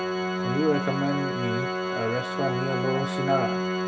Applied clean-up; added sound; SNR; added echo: none; Organ; 0 dB; none.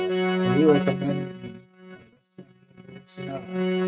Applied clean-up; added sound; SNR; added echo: neural mask model RNNoise.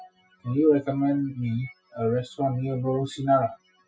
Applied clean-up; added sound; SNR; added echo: classical method Wiener filter.